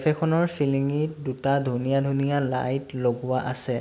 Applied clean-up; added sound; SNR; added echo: none; none; none; none.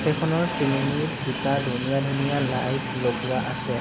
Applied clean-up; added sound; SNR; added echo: none; Train; 4 dB; none.